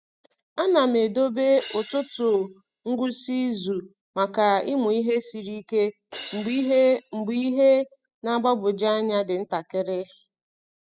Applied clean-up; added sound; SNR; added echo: classical method spectral subtraction.